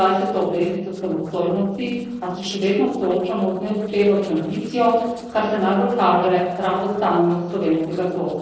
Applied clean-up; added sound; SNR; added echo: neural separator model SepFormer DNS4.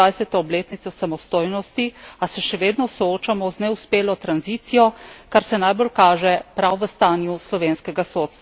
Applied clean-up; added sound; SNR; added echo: none; none; none; none.